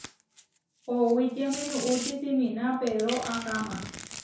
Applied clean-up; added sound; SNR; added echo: none; Domestic sounds, home sounds; 12 dB; reverberation time 0.6 s.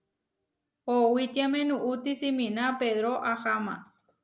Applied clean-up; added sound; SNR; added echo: none; none; none; none.